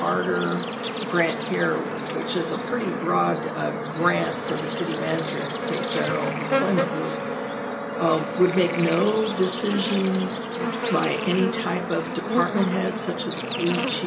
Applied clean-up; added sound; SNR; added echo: none; Bird / Insect; 0 dB; reverberation time 0.2 s.